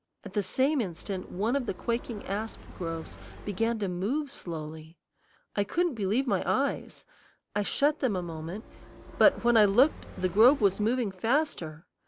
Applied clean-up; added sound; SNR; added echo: none; Motorcycle; 16 dB; none.